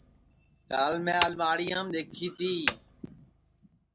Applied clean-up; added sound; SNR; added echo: none; Hammer; 7 dB; none.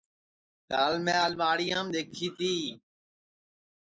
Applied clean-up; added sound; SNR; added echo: neural mask model Resemble Enhance denoiser.